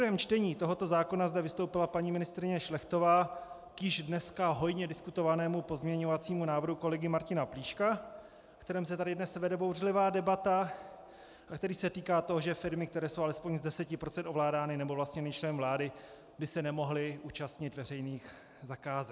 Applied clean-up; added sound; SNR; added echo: none; none; none; none.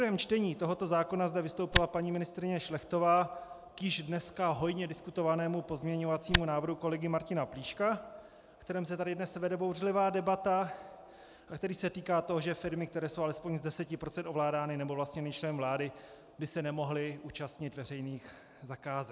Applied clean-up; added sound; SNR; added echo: none; Tick; -3 dB; none.